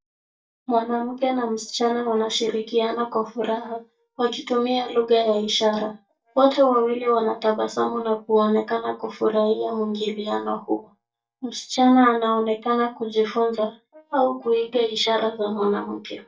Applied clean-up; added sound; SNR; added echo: neural mask model DeepFilterNet 3.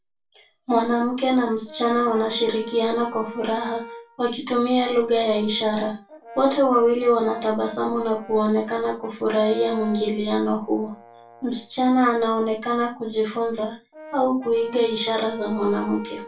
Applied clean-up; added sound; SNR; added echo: none; Brass instrument; 18 dB; reverberation time 0.2 s.